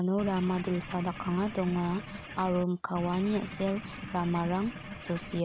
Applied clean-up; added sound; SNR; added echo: none; Engine / Boat, Water vehicle; 11 dB; none.